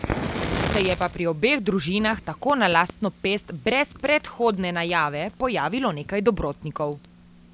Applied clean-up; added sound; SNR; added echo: none; Fire; 9 dB; none.